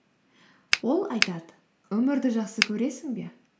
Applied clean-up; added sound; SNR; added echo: none; Finger snapping; -1 dB; none.